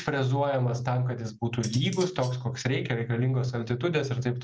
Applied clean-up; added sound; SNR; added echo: none; Cutlery, silverware; 17 dB; none.